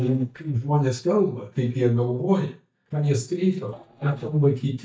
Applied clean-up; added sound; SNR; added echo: neural mask model DeepFilterNet 3.